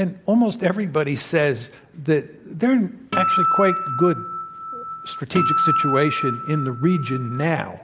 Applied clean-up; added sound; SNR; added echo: none; Acoustic guitar; 1 dB; none.